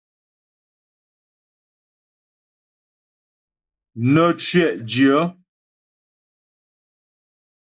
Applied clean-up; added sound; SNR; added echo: neural mask model Resemble Enhance denoiser.